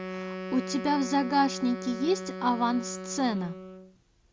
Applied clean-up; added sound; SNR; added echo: none; Wind instrument, woodwind instrument; 9 dB; none.